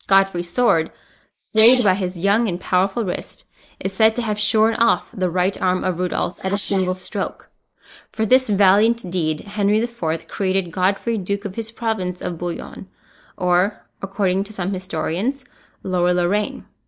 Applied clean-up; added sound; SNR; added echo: neural mask model Resemble Enhance denoiser.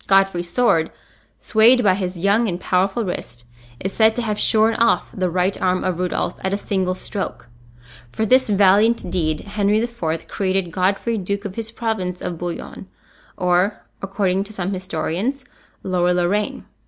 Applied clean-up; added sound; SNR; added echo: none; none; none; none.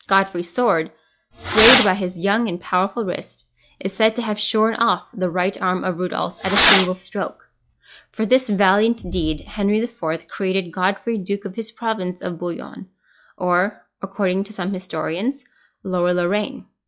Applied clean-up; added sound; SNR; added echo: classical method log-MMSE.